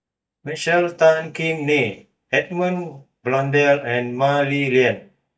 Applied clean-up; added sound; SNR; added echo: neural mask model DeepFilterNet 3.